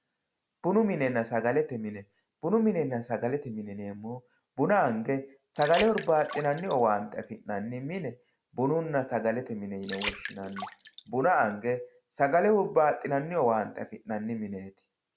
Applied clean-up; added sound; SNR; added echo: none; Water; 15 dB; none.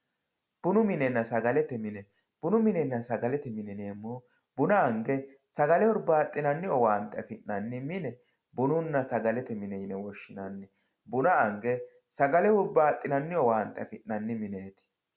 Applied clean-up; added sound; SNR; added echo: none; none; none; none.